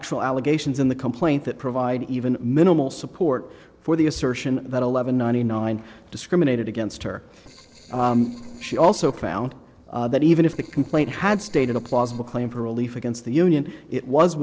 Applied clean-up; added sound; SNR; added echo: neural separator model SepFormer DNS4.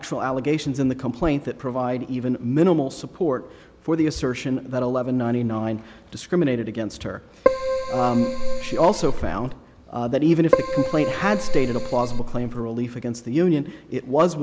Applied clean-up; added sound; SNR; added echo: none; Keyboard (musical); 0 dB; none.